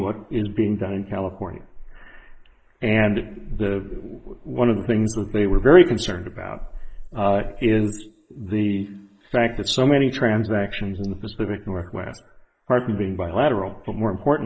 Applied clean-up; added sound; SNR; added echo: neural mask model Resemble Enhance denoiser.